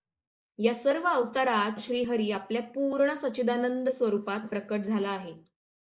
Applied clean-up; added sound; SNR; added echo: neural mask model Resemble Enhance denoiser.